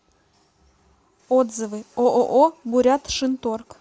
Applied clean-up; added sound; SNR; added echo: none; none; none; none.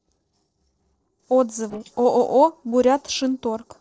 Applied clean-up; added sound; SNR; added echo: neural separator model SepFormer DNS4.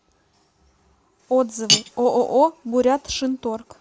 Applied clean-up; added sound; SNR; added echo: none; Cutlery, silverware; 4 dB; none.